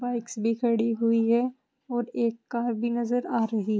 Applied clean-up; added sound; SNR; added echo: none; none; none; none.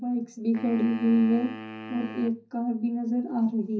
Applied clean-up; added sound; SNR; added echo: none; Wind instrument, woodwind instrument; 15 dB; reverberation time 0.4 s.